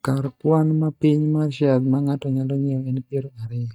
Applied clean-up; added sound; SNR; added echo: neural mask model DeepFilterNet 3.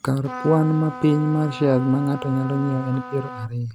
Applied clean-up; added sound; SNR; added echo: none; Trumpet; 13 dB; none.